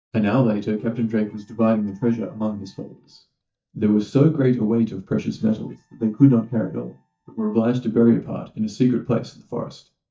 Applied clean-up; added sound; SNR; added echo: neural mask model DeepFilterNet 3.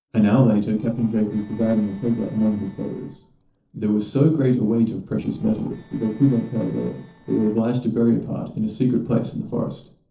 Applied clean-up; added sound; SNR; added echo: neural separator model SepFormer DNS4.